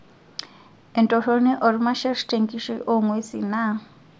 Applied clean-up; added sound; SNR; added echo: none; none; none; none.